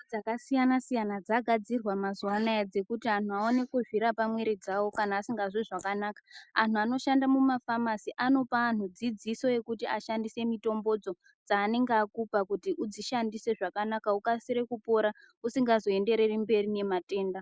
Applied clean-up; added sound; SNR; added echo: neural mask model Resemble Enhance denoiser.